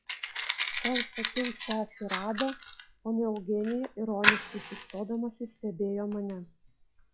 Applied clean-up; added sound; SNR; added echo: classical method log-MMSE.